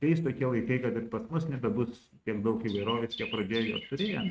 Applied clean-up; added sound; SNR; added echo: neural mask model RNNoise.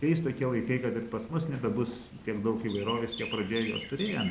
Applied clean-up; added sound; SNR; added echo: none; Chirp, tweet; 13 dB; none.